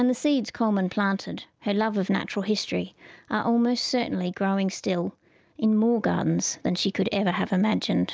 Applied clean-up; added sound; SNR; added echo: none; none; none; none.